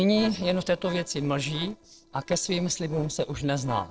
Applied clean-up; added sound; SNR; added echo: neural separator model SepFormer DNS4.